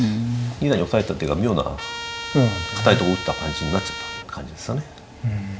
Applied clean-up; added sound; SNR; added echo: none; Trumpet; 9 dB; none.